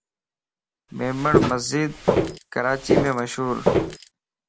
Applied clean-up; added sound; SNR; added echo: none; Walk, footsteps; -3 dB; none.